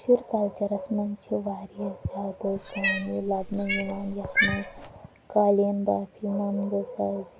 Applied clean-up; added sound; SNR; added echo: none; Cat; 3 dB; none.